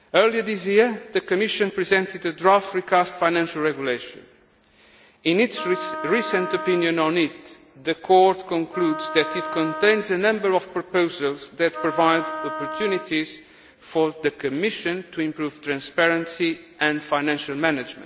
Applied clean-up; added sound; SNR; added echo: none; Wind instrument, woodwind instrument; 9 dB; none.